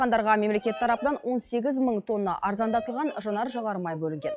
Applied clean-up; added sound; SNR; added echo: classical method log-MMSE.